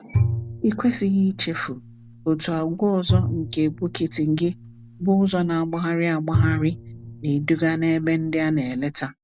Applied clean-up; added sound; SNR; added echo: none; Bowed string instrument; 6 dB; none.